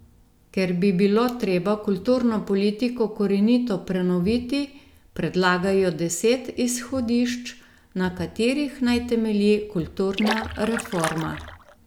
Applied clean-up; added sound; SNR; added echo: none; Splash, splatter; 8 dB; none.